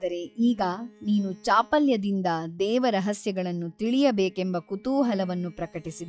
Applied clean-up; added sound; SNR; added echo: classical method log-MMSE.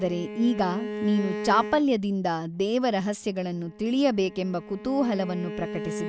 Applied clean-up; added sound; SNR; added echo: none; Bowed string instrument; 10 dB; none.